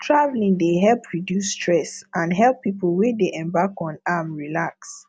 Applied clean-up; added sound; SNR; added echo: none; none; none; none.